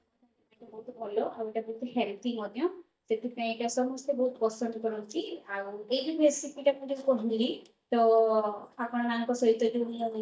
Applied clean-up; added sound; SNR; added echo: neural mask model DeepFilterNet 3.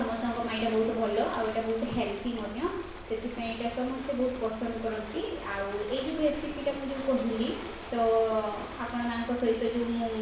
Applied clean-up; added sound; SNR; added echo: none; Ocean; 11 dB; reverberation time 0.7 s.